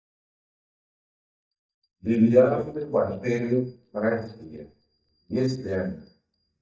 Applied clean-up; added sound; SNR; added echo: neural mask model DeepFilterNet 3.